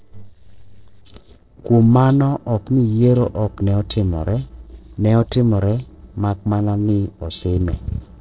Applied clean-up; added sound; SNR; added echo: neural separator model SepFormer DNS4.